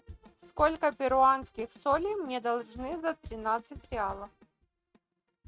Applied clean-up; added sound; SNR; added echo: neural mask model RNNoise.